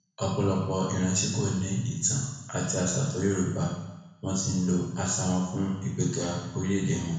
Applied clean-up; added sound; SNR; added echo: none; none; none; reverberation time 1.0 s.